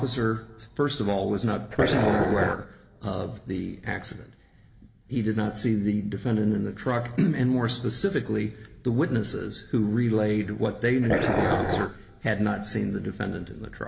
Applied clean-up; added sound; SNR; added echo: none; Dog; -2 dB; reverberation time 1.1 s.